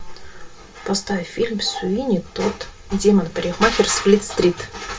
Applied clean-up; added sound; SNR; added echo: none; none; none; reverberation time 0.2 s.